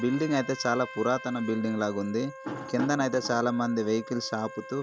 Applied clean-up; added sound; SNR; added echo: none; Trumpet; 15 dB; none.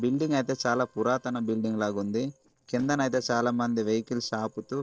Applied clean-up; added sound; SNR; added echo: neural separator model SepFormer DNS4.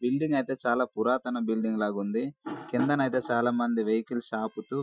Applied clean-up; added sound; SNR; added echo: classical method Wiener filter.